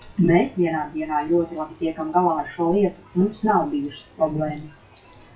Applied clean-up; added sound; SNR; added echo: classical method WPE with log-MMSE.